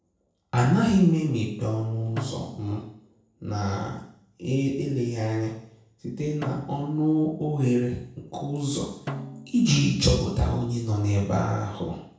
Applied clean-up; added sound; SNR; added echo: none; Snare drum; 16 dB; reverberation time 0.6 s.